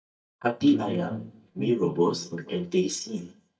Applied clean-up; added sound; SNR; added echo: neural mask model DeepFilterNet 3.